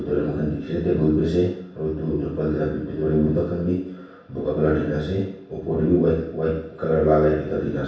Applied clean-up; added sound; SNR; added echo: none; none; none; reverberation time 0.7 s.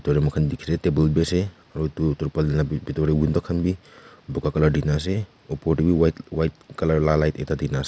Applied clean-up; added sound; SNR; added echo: none; none; none; none.